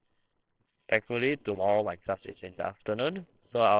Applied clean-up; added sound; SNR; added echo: neural separator model SepFormer WHAMR!.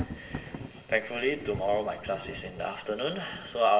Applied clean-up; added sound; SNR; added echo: none; Thunder; 12 dB; reverberation time 2.9 s.